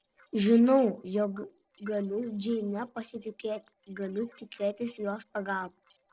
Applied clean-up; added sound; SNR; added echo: neural separator model SepFormer DNS4.